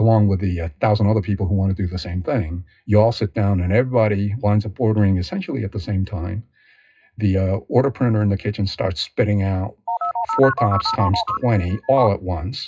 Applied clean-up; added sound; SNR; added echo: classical method WPE with log-MMSE.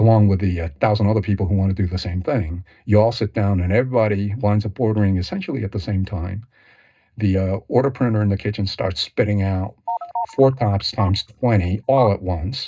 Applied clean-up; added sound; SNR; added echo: neural mask model DeepFilterNet 3.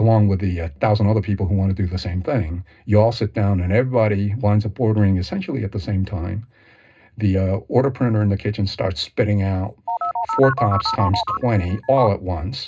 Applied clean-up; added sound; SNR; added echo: none; Telephone; 5 dB; reverberation time 0.2 s.